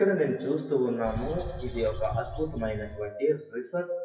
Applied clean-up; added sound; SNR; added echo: classical method WPE with log-MMSE.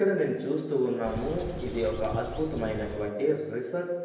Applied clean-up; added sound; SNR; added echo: none; Bird; 8 dB; reverberation time 1.0 s.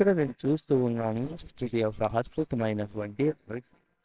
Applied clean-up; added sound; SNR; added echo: neural separator model SepFormer WHAMR!.